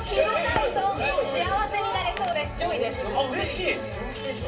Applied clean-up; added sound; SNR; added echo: none; Crackle; 18 dB; reverberation time 0.3 s.